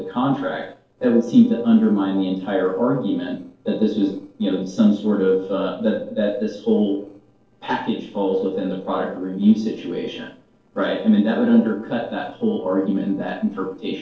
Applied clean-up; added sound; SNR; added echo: neural separator model SepFormer DNS4.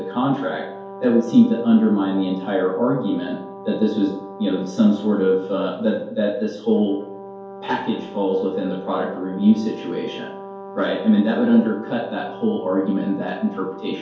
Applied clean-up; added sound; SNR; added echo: none; Brass instrument; 15 dB; reverberation time 2.4 s.